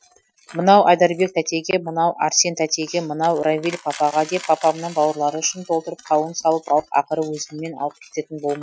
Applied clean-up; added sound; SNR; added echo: classical method Wiener filter.